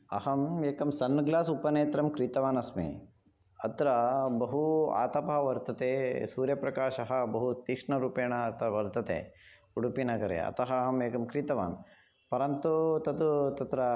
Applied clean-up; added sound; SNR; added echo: none; none; none; none.